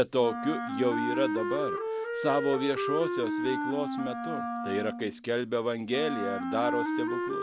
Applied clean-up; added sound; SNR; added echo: none; Wind instrument, woodwind instrument; 2 dB; none.